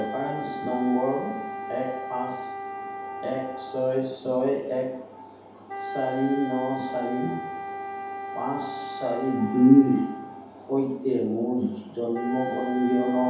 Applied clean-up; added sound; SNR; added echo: none; Wind instrument, woodwind instrument; 9 dB; reverberation time 0.9 s.